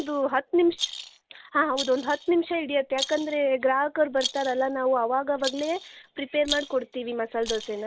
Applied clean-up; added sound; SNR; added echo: none; Rattle; 12 dB; none.